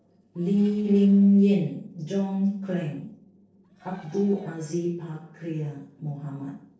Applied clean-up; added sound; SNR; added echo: neural separator model SepFormer DNS4.